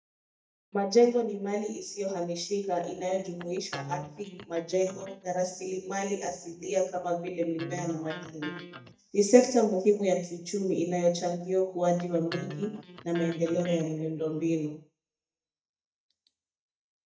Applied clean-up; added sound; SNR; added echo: neural mask model DeepFilterNet 3.